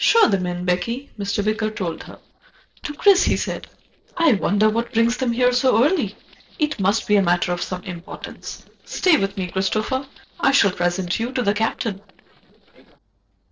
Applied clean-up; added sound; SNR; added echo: neural separator model SepFormer DNS4.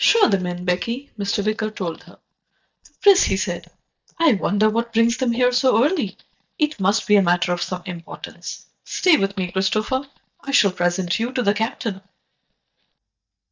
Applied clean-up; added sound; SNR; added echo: neural mask model DeepFilterNet 3.